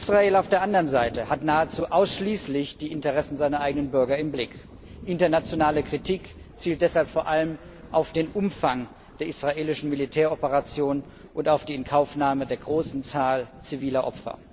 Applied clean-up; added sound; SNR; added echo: none; Thunder; 17 dB; none.